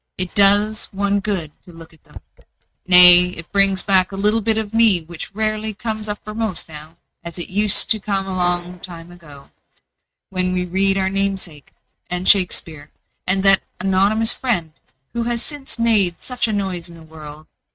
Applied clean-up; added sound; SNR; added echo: neural mask model RNNoise.